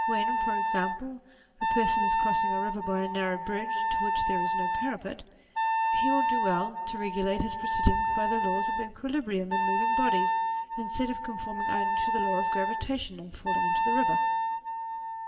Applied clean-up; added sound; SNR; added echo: none; Wind instrument, woodwind instrument; -4 dB; reverberation time 1.6 s.